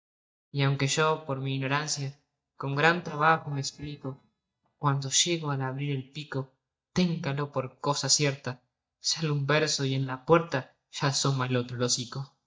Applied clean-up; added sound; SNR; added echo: neural mask model DeepFilterNet 3.